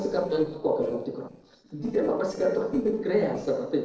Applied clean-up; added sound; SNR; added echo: neural separator model SepFormer DNS4.